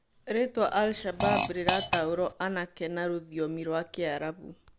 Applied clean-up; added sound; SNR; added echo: none; Fart; 0 dB; none.